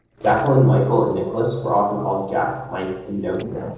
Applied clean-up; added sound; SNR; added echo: neural separator model SepFormer DNS4.